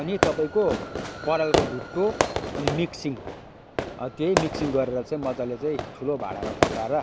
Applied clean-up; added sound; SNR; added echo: none; Fireworks; 1 dB; none.